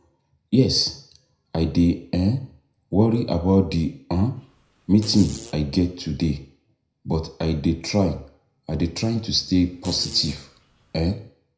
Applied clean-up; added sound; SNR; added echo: none; Fart; 19 dB; reverberation time 0.5 s.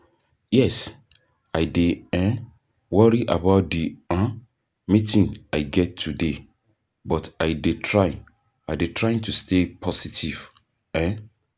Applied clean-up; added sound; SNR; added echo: none; none; none; none.